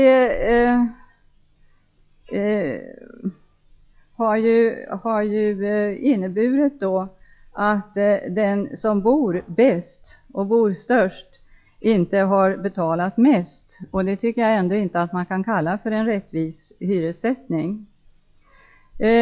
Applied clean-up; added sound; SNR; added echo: classical method log-MMSE.